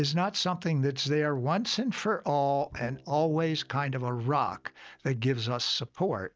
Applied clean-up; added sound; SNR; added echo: neural mask model DeepFilterNet 3.